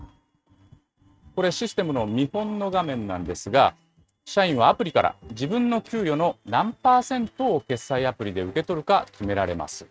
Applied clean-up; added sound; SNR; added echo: neural mask model RNNoise.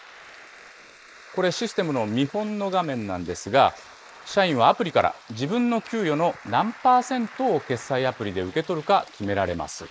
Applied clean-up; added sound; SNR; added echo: neural mask model Resemble Enhance denoiser.